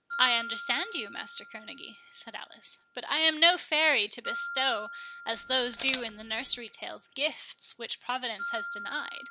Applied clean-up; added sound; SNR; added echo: none; Glockenspiel + Camera; 10 dB; none.